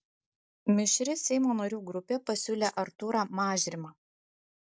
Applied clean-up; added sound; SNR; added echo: none; none; none; none.